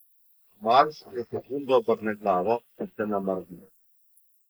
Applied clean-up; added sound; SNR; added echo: neural mask model Resemble Enhance denoiser.